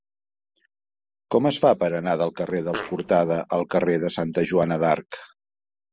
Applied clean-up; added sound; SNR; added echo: neural separator model SepFormer DNS4.